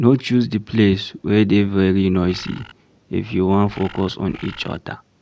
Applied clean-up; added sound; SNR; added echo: none; Bird; 19 dB; none.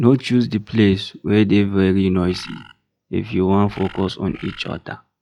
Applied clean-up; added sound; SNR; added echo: classical method log-MMSE.